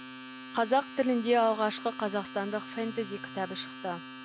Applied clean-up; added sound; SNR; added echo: none; Domestic sounds, home sounds; 13 dB; none.